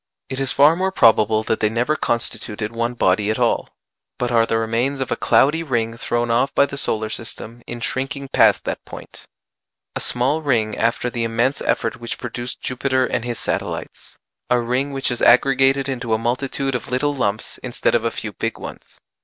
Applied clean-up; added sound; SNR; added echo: none; none; none; none.